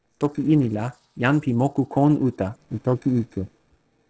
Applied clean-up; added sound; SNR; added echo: neural separator model SepFormer DNS4.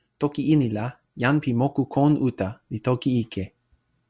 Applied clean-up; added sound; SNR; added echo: none; none; none; none.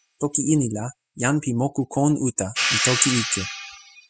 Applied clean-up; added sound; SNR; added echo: classical method spectral subtraction.